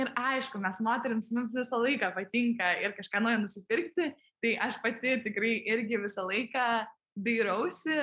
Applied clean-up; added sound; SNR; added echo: none; none; none; none.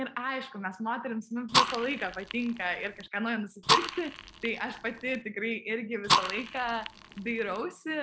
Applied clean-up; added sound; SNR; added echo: none; Fire; -2 dB; none.